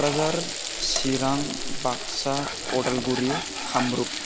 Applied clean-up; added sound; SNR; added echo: none; Frying (food); 3 dB; none.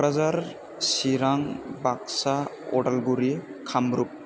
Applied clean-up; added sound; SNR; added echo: none; none; none; none.